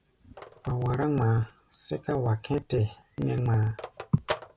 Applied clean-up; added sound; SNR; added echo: none; Telephone; 15 dB; none.